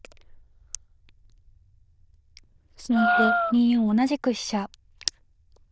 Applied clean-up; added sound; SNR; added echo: neural diffusion model UNIVERSE++.